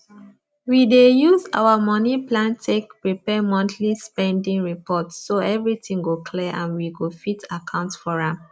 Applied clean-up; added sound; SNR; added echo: none; none; none; none.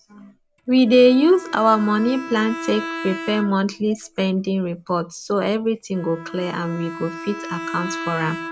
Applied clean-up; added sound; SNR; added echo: none; Bowed string instrument; 13 dB; none.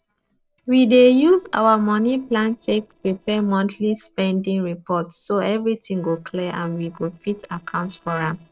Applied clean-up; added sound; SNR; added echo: neural separator model SepFormer DNS4.